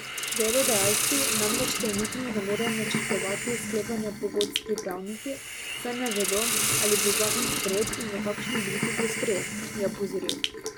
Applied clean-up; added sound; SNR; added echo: none; Hiss; -2 dB; none.